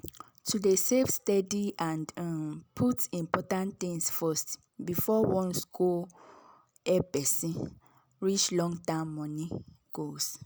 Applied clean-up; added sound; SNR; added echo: none; none; none; none.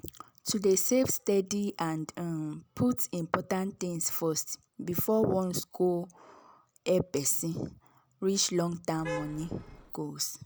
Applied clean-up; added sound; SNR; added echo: none; Traffic noise, roadway noise / Vehicle horn, car horn, honking; 10 dB; none.